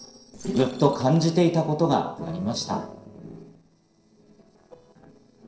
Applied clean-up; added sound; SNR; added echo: neural separator model SepFormer DNS4.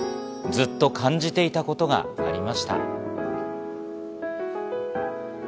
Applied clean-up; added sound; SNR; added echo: none; none; none; none.